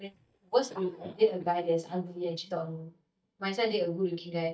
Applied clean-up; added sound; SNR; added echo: neural mask model DeepFilterNet 3.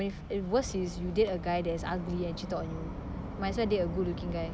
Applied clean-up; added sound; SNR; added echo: none; none; none; none.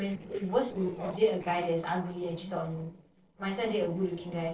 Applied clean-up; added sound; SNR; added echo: neural separator model SepFormer DNS4.